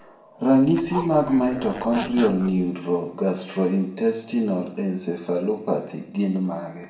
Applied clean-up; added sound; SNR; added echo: none; Zipper (clothing); 11 dB; reverberation time 0.7 s.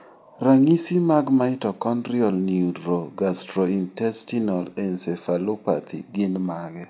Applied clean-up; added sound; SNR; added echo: none; none; none; none.